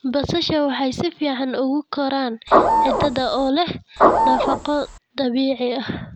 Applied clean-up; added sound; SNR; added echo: none; Printer / Engine; -4 dB; none.